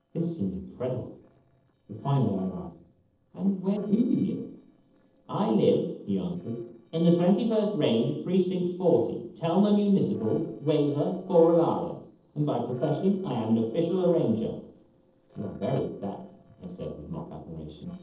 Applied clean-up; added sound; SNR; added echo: neural separator model SepFormer DNS4.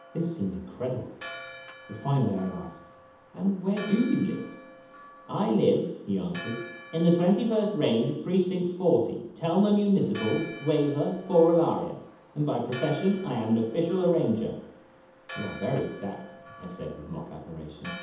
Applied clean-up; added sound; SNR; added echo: none; Church bell; 18 dB; reverberation time 0.8 s.